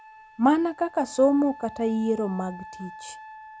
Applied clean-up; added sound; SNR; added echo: none; Wind instrument, woodwind instrument; 18 dB; none.